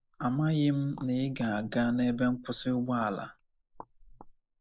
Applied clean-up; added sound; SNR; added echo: neural mask model Resemble Enhance denoiser.